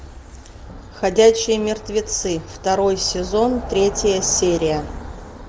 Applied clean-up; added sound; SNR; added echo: none; none; none; none.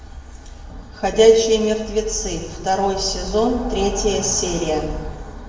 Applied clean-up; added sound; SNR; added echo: none; none; none; reverberation time 1.1 s.